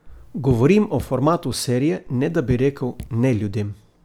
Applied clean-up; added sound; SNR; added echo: none; Raindrop / Drip; 14 dB; none.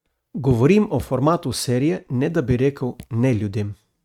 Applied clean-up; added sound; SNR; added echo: neural mask model RNNoise.